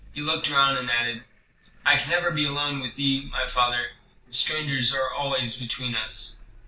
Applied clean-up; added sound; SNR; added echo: neural separator model SepFormer DNS4.